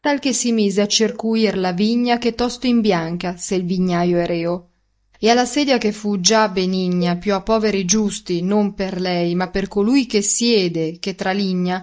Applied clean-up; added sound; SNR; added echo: neural mask model DeepFilterNet 3.